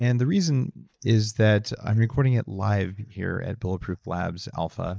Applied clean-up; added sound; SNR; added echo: neural mask model DeepFilterNet 3.